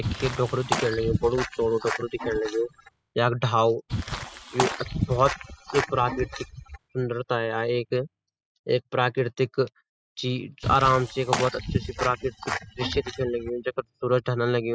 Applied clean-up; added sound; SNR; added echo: classical method spectral subtraction.